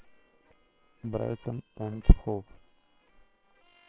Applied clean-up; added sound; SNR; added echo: neural separator model SepFormer WHAM!.